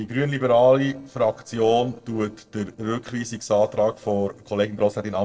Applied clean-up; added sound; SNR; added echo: neural separator model SepFormer DNS4.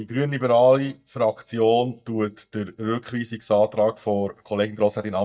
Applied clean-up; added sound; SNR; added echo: neural mask model DeepFilterNet 3.